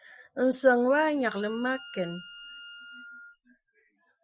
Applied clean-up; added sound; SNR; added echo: classical method Wiener filter.